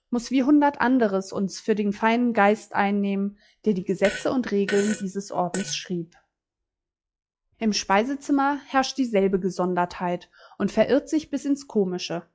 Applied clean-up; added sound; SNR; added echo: classical method log-MMSE.